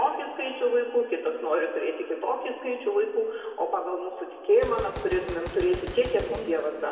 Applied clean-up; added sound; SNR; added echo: none; Gunshot, gunfire; 16 dB; reverberation time 2.2 s.